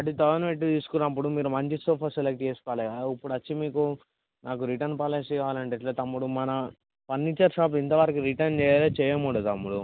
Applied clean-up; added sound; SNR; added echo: none; none; none; none.